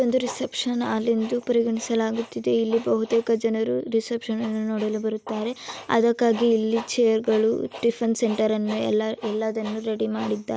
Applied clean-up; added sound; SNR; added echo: none; none; none; none.